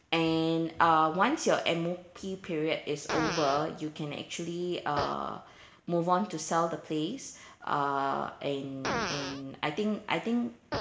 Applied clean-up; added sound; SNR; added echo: none; Fart; 11 dB; none.